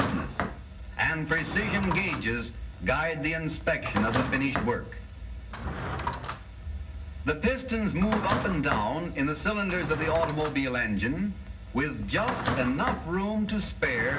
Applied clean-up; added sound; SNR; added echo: none; Drawer open or close; 6 dB; reverberation time 0.4 s.